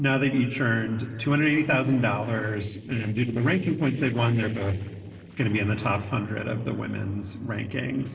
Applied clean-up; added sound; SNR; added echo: neural separator model SepFormer DNS4.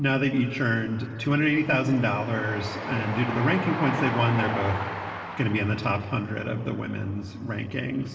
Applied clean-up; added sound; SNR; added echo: none; Train; 9 dB; reverberation time 2.1 s.